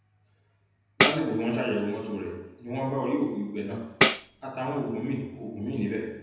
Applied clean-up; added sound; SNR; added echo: none; Tambourine; -2 dB; reverberation time 0.9 s.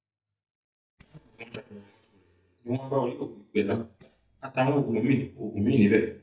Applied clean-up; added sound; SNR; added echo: neural mask model DeepFilterNet 3.